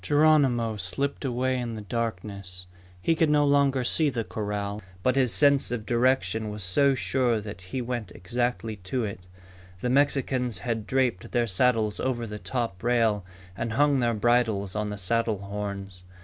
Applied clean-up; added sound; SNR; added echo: none; none; none; none.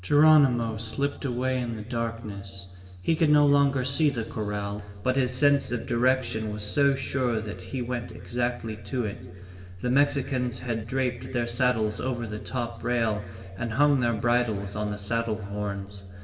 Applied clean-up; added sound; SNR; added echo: none; none; none; reverberation time 1.7 s.